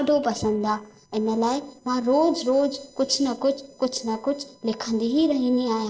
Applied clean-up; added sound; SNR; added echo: neural separator model SepFormer DNS4.